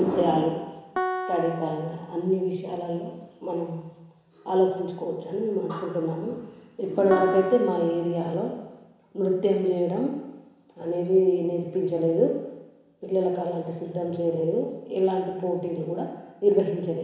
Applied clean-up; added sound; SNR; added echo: none; Piano; 9 dB; reverberation time 1.0 s.